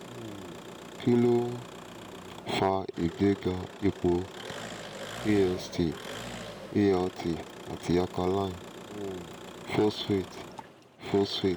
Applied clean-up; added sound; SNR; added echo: none; Engine; 13 dB; none.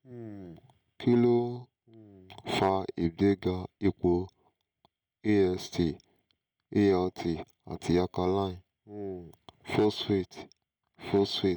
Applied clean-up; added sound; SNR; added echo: none; none; none; none.